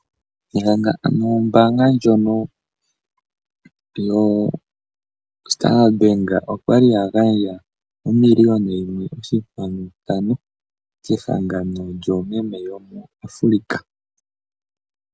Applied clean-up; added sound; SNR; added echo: none; none; none; none.